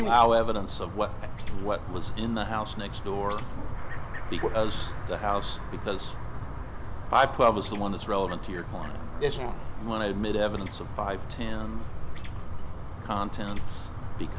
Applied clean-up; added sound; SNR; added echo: none; Chirp, tweet; 1 dB; none.